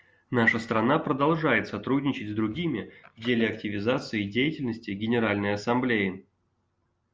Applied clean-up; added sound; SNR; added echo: none; none; none; none.